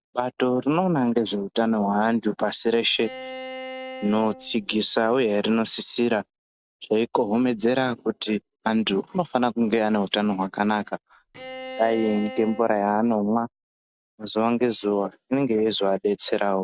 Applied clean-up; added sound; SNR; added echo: none; Bowed string instrument; 13 dB; none.